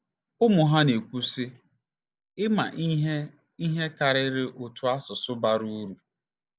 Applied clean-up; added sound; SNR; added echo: none; none; none; none.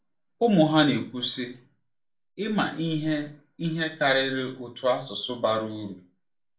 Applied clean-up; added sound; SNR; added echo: none; none; none; reverberation time 0.3 s.